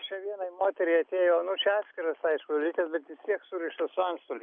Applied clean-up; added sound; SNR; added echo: none; none; none; none.